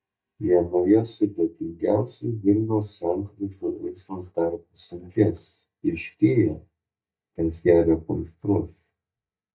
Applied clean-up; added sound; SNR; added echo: neural mask model DeepFilterNet 3.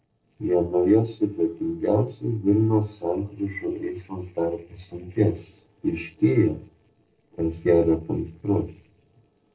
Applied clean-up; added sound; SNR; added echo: neural separator model SepFormer DNS4.